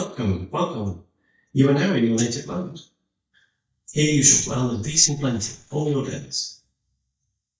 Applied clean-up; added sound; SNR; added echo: neural mask model DeepFilterNet 3.